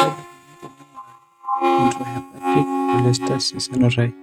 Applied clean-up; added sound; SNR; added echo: neural mask model RNNoise.